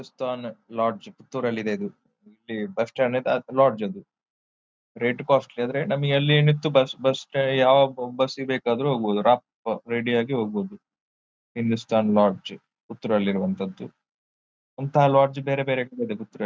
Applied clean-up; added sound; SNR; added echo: none; none; none; none.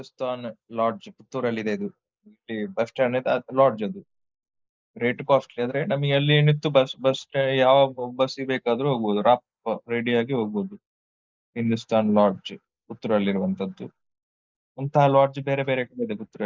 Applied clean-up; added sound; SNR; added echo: neural mask model Resemble Enhance denoiser.